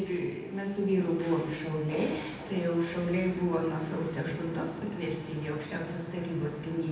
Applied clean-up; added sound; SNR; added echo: none; none; none; reverberation time 0.9 s.